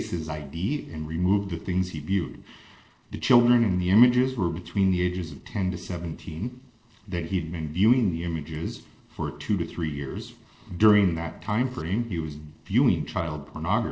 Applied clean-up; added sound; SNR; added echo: neural separator model SepFormer DNS4.